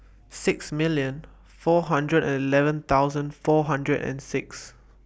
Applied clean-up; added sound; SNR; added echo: none; none; none; none.